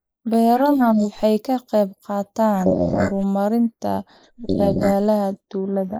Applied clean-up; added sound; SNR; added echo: neural mask model Resemble Enhance denoiser.